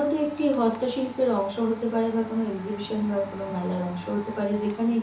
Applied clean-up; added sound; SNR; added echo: none; Domestic sounds, home sounds; 16 dB; reverberation time 0.7 s.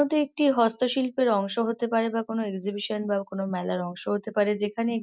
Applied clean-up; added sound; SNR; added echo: none; none; none; none.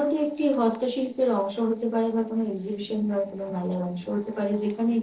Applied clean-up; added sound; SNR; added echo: neural separator model SepFormer DNS4.